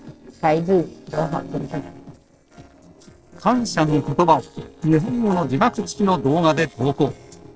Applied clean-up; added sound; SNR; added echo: neural separator model SepFormer DNS4.